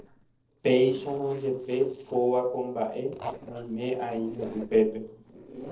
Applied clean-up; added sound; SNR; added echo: neural separator model SepFormer DNS4.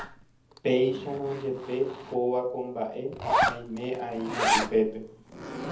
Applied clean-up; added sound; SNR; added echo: none; Zipper (clothing); 2 dB; reverberation time 0.7 s.